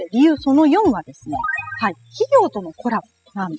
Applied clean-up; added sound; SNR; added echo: classical method spectral subtraction.